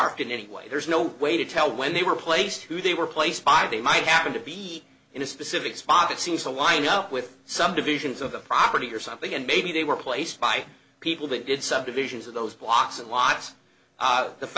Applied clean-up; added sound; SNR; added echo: none; none; none; none.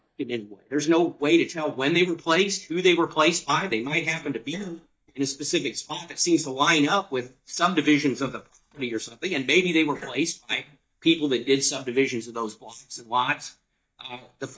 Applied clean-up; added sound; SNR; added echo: neural mask model DeepFilterNet 3.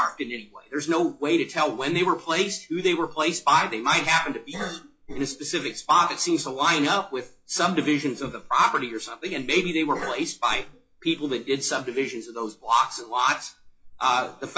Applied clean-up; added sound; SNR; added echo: classical method WPE with log-MMSE.